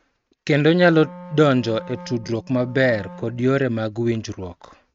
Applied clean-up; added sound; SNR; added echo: neural mask model RNNoise.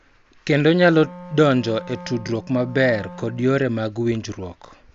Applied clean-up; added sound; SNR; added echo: none; Wind instrument, woodwind instrument; 18 dB; none.